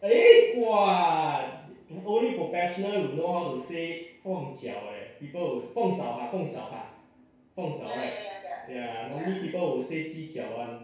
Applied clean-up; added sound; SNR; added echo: none; none; none; reverberation time 0.6 s.